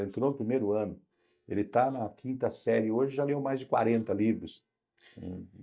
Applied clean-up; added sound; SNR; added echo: neural mask model DeepFilterNet 3.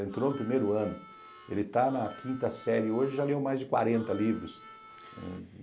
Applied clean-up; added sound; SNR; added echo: none; Harmonica; 20 dB; none.